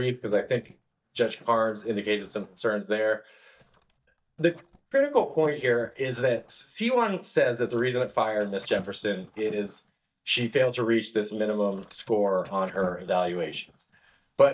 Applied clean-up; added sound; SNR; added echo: neural mask model DeepFilterNet 3.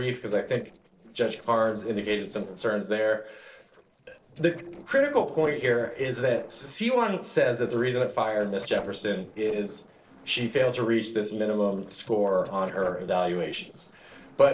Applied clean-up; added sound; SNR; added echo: neural separator model SepFormer DNS4.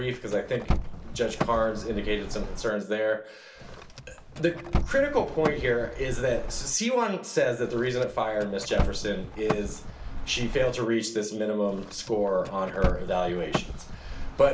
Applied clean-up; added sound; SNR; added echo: none; Car; 5 dB; reverberation time 0.3 s.